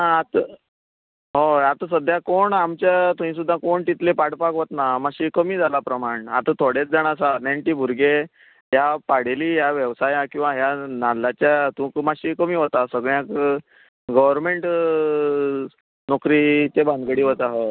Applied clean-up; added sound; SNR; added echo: none; none; none; none.